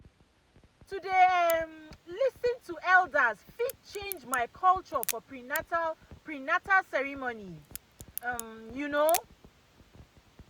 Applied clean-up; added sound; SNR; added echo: none; Crack; 14 dB; none.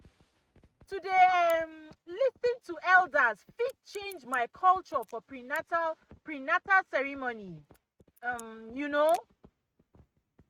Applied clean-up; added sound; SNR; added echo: neural mask model RNNoise.